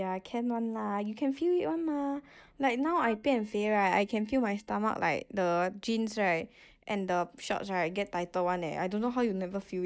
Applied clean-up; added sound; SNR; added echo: neural mask model DeepFilterNet 3.